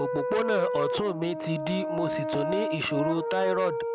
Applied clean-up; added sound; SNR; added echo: none; Brass instrument; 1 dB; none.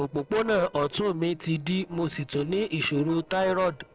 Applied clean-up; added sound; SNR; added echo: neural separator model SepFormer DNS4.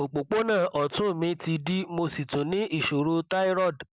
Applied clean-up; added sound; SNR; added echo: none; none; none; none.